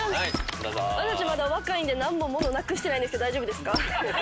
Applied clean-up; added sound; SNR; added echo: none; Squeak; 10 dB; none.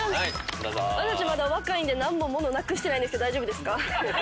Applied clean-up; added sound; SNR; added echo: none; none; none; none.